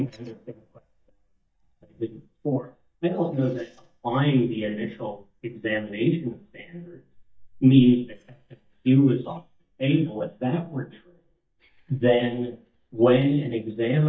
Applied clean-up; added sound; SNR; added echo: neural mask model DeepFilterNet 3.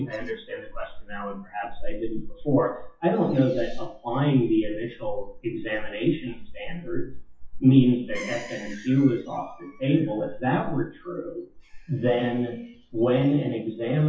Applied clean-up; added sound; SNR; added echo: classical method WPE with log-MMSE.